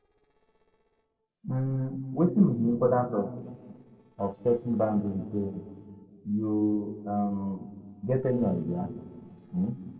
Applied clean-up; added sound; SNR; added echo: neural separator model SepFormer DNS4.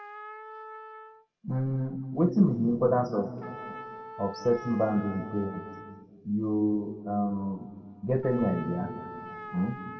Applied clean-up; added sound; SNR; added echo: none; Trumpet; 15 dB; reverberation time 1.6 s.